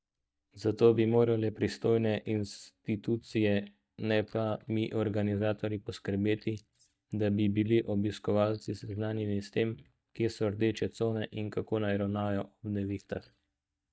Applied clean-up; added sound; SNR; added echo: neural mask model DeepFilterNet 3.